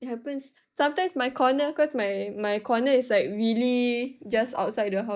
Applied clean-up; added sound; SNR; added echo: neural mask model DeepFilterNet 3.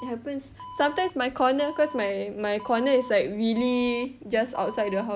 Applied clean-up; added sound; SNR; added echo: none; Alarm; 17 dB; none.